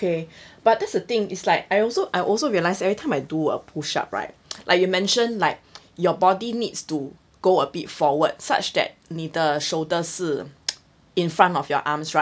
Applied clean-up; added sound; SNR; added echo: none; none; none; none.